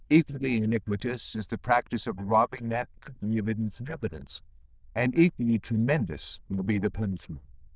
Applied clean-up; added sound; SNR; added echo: neural diffusion model UNIVERSE++.